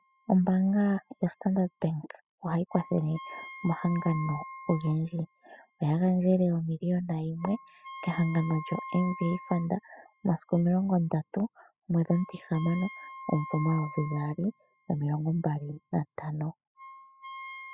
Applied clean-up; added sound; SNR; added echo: classical method spectral subtraction.